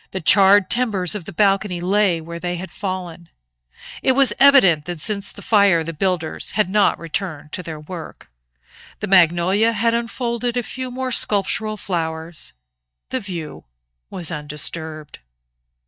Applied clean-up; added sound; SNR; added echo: neural mask model DeepFilterNet 3.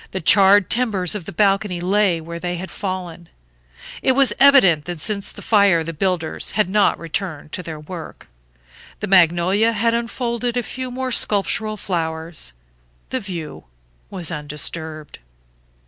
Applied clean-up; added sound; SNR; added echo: none; none; none; none.